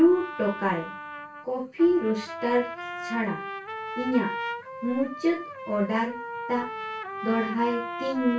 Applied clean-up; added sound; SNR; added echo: none; Trumpet; 9 dB; reverberation time 0.2 s.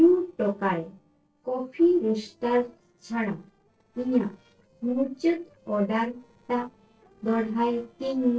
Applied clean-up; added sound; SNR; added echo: neural separator model SepFormer DNS4.